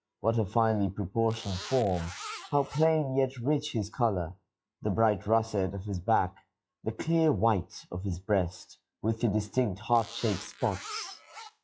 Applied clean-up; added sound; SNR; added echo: classical method log-MMSE.